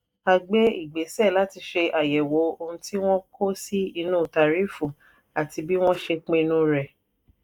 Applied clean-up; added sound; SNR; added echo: neural mask model DeepFilterNet 3.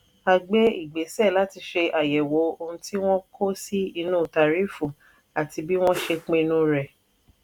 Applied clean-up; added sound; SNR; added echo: none; Whoosh, swoosh, swish; 16 dB; none.